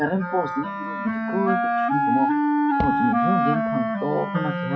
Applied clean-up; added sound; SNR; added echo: classical method WPE with log-MMSE.